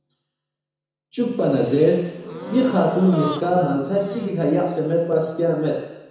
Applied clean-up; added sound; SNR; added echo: none; Gasp; 12 dB; reverberation time 1.0 s.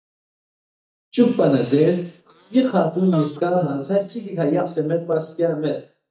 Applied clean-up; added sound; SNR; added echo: neural mask model DeepFilterNet 3.